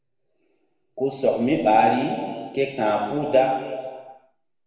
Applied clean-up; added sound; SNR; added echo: none; none; none; reverberation time 1.6 s.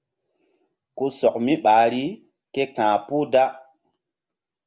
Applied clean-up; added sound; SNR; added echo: none; none; none; none.